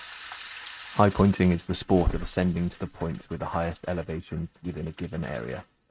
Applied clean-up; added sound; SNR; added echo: neural mask model RNNoise.